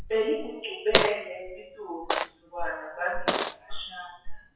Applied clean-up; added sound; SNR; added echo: classical method WPE with log-MMSE.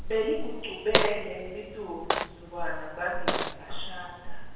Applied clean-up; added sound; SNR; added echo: none; Coin (dropping); -3 dB; reverberation time 1.2 s.